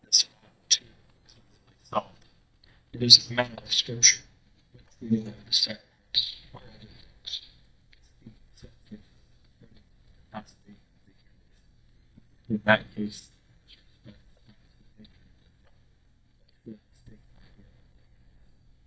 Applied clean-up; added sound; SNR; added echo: neural mask model DeepFilterNet 3.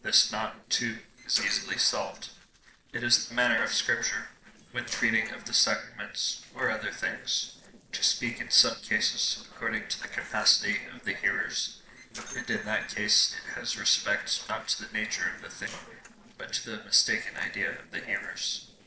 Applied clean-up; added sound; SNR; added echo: neural separator model SepFormer DNS4.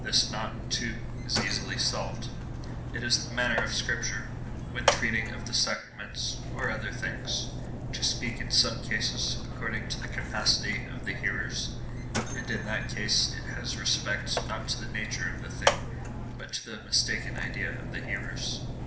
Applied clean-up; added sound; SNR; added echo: none; Mechanisms; 1 dB; reverberation time 0.5 s.